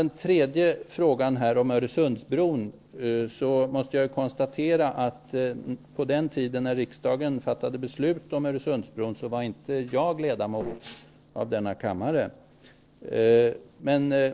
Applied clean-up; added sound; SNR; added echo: neural separator model SepFormer DNS4.